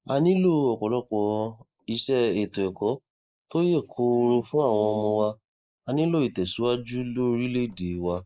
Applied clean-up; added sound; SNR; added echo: neural mask model Resemble Enhance denoiser.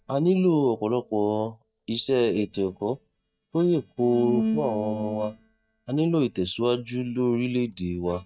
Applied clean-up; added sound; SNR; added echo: neural mask model DeepFilterNet 3.